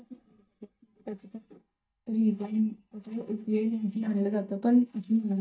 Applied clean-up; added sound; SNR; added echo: neural mask model DeepFilterNet 3.